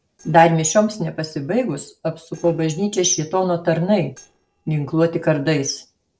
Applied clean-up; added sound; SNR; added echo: neural separator model SepFormer DNS4.